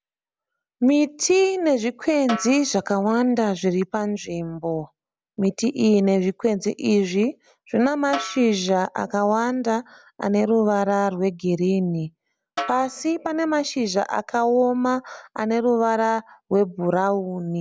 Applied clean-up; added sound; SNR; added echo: none; Snare drum; 14 dB; none.